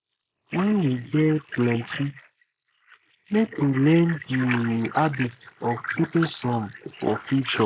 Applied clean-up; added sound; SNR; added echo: neural mask model Resemble Enhance denoiser.